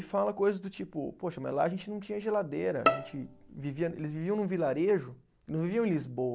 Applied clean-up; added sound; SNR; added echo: none; Bowed string instrument; 2 dB; none.